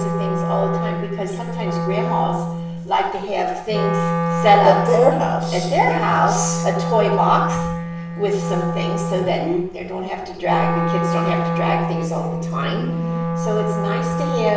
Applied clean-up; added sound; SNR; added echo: none; Wind instrument, woodwind instrument; 1 dB; reverberation time 0.7 s.